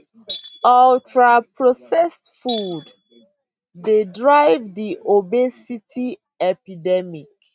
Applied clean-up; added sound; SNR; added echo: neural mask model RNNoise.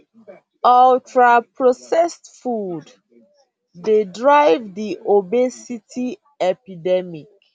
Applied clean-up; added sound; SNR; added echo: none; none; none; none.